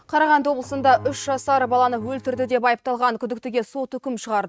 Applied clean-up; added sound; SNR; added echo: neural mask model RNNoise.